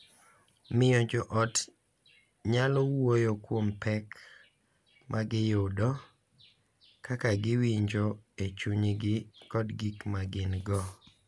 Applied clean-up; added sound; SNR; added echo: none; none; none; none.